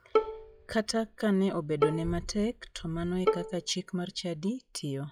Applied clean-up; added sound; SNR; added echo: classical method log-MMSE.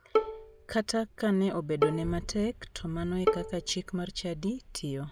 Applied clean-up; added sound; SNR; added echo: none; Bowed string instrument; 3 dB; none.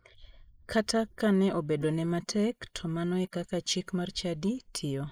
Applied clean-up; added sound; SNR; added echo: neural mask model Resemble Enhance denoiser.